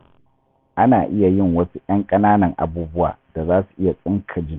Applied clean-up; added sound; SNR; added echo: none; none; none; none.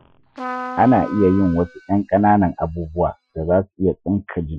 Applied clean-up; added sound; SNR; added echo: classical method Wiener filter.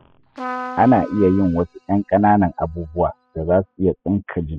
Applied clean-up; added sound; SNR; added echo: classical method spectral subtraction.